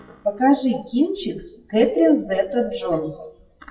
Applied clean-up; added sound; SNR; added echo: classical method WPE with log-MMSE.